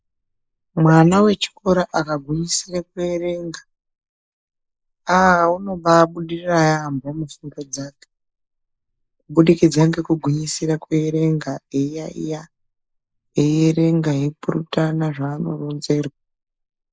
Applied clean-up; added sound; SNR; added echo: neural mask model Resemble Enhance denoiser.